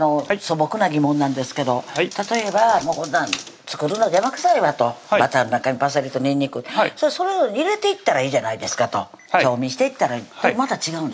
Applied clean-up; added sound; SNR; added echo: none; Zipper (clothing); 15 dB; none.